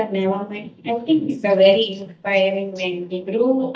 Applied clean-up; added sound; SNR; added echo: neural mask model DeepFilterNet 3.